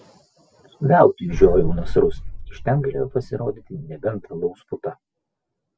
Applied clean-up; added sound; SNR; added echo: none; Boom; 5 dB; none.